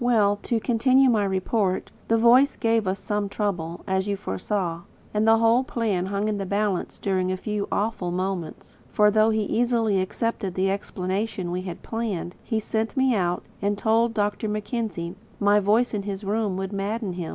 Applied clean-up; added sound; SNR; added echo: none; none; none; none.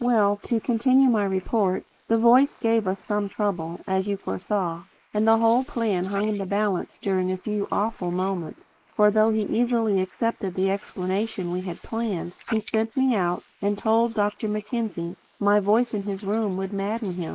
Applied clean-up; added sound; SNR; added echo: neural mask model Resemble Enhance denoiser.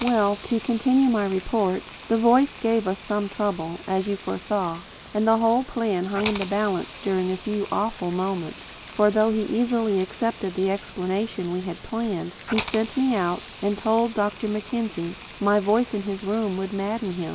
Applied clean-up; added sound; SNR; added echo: none; Rain + Hiss; 16 dB; none.